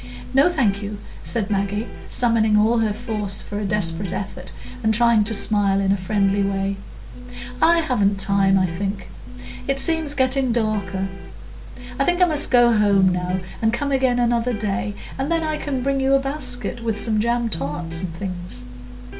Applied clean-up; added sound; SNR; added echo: none; Electric guitar; 14 dB; none.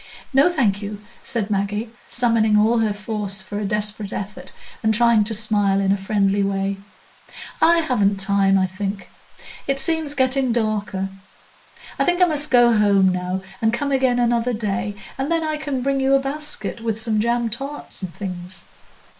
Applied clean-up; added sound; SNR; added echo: neural mask model Resemble Enhance denoiser.